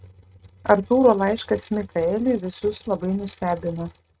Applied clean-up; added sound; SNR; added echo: neural mask model RNNoise.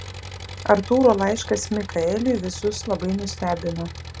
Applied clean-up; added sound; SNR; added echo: none; Engine; 13 dB; none.